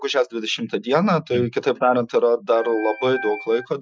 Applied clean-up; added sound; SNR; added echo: classical method Wiener filter.